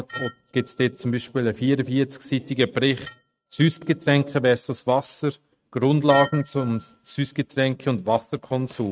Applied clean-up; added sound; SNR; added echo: neural mask model RNNoise.